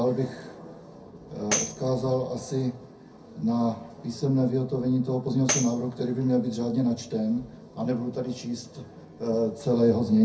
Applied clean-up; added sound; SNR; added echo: none; Tambourine; 7 dB; reverberation time 0.3 s.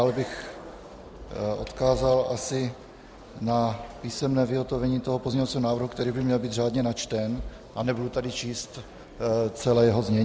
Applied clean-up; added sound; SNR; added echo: none; none; none; none.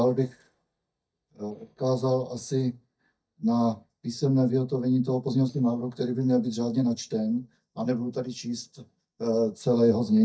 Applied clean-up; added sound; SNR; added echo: neural mask model DeepFilterNet 3.